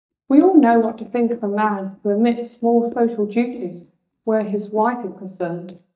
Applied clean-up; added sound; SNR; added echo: neural mask model DeepFilterNet 3.